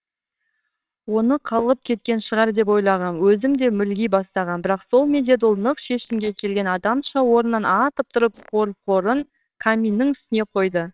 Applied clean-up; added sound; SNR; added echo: neural separator model SepFormer WHAMR!.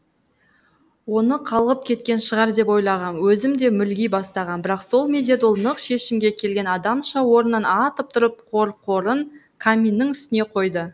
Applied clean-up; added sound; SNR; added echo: none; none; none; none.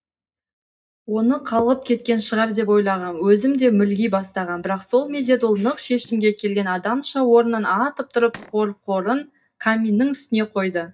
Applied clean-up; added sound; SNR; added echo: neural mask model DeepFilterNet 3.